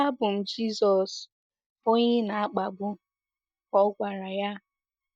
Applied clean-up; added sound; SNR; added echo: neural mask model DeepFilterNet 3.